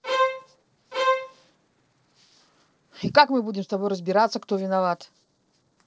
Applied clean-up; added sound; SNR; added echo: neural separator model SepFormer DNS4.